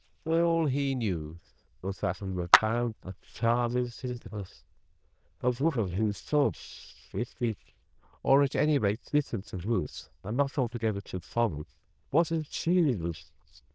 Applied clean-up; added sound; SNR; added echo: neural diffusion model UNIVERSE++.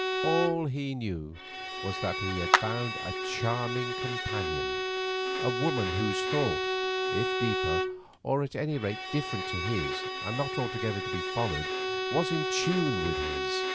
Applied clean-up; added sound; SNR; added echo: none; Clapping + Bowed string instrument; -1 dB; none.